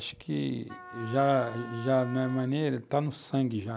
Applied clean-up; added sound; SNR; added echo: none; Wind instrument, woodwind instrument; 15 dB; none.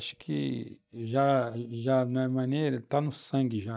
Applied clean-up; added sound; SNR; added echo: neural mask model DeepFilterNet 3.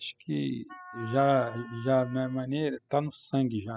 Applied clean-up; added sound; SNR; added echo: classical method spectral subtraction.